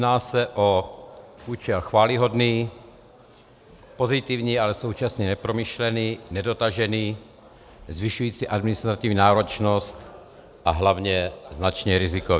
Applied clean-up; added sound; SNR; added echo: none; none; none; none.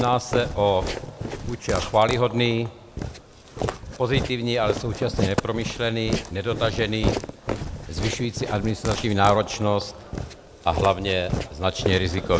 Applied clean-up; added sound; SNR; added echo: none; Walk, footsteps; 6 dB; none.